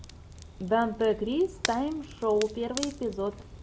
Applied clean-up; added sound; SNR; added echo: none; Crackle; 12 dB; none.